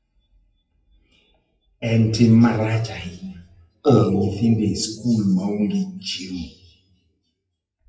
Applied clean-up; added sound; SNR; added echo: classical method WPE with log-MMSE.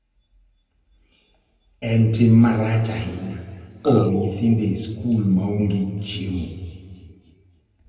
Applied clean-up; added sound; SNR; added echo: none; Burping, eructation; 10 dB; reverberation time 2.0 s.